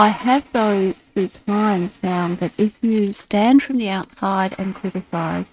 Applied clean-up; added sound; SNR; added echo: neural mask model RNNoise.